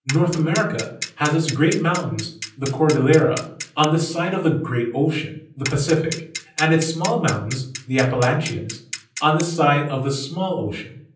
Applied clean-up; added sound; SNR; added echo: none; Clock; 12 dB; reverberation time 0.6 s.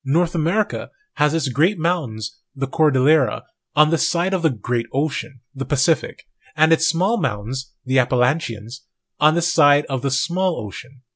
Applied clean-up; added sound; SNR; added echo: none; none; none; none.